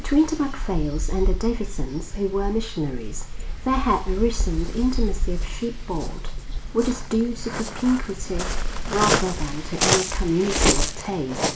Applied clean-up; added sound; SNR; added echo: none; Waves, surf; -1 dB; reverberation time 0.4 s.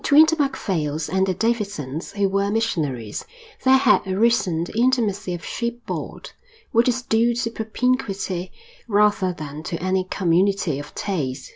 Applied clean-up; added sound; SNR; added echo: none; none; none; none.